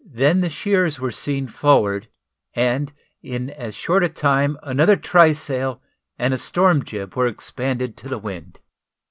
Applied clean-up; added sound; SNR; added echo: none; none; none; none.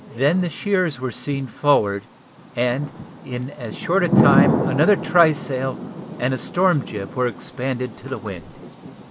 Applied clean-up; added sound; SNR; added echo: none; Thunder / Rain; 4 dB; none.